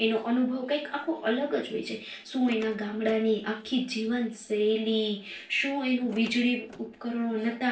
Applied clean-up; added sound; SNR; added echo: neural separator model SepFormer DNS4.